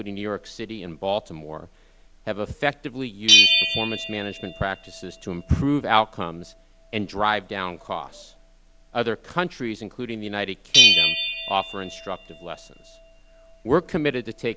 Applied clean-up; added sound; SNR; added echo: none; Bell; -2 dB; none.